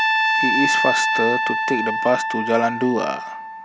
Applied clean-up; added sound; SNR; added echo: none; Trumpet; -2 dB; none.